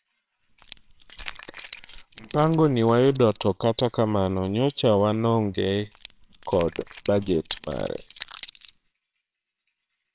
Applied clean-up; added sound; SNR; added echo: neural separator model SepFormer WHAMR!.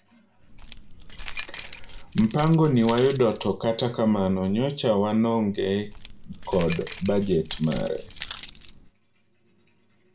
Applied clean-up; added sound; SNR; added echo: none; Keys jangling; 12 dB; reverberation time 0.3 s.